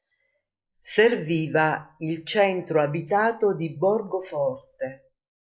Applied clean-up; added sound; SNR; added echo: neural mask model Resemble Enhance denoiser.